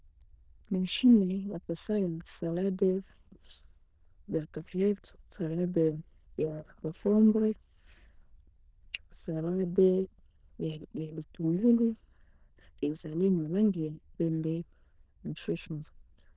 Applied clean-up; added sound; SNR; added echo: neural diffusion model UNIVERSE++.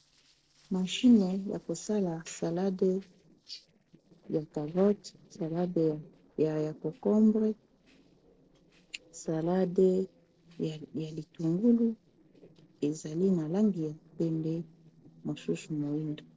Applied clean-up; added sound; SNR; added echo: neural separator model SepFormer DNS4.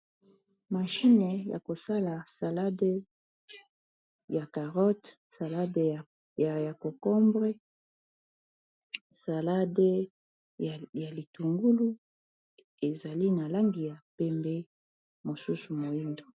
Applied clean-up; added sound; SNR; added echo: none; none; none; none.